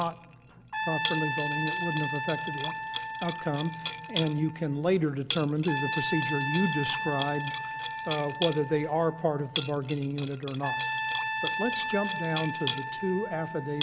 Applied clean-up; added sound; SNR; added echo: none; Liquid + Trumpet; 3 dB; none.